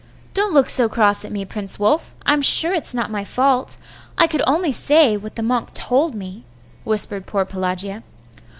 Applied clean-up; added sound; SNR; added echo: none; none; none; none.